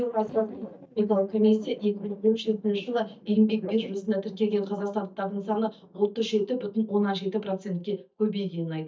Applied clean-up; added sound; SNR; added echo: neural mask model DeepFilterNet 3.